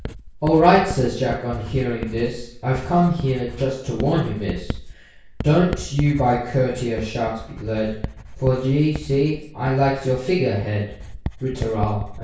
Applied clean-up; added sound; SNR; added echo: none; Writing; 12 dB; reverberation time 0.6 s.